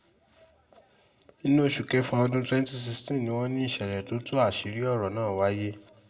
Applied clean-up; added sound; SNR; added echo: none; none; none; reverberation time 0.4 s.